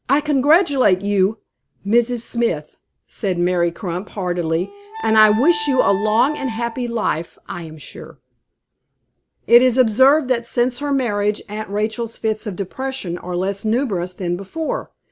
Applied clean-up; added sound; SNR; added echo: none; Wind instrument, woodwind instrument; 13 dB; none.